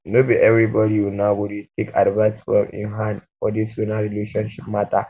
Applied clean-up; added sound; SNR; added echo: none; none; none; none.